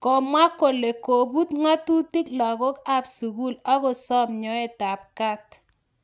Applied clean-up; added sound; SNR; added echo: none; none; none; none.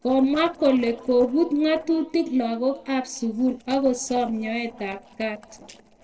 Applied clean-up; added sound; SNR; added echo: neural separator model SepFormer DNS4.